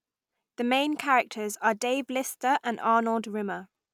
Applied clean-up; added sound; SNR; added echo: none; none; none; none.